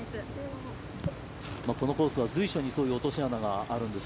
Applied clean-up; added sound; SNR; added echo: none; none; none; none.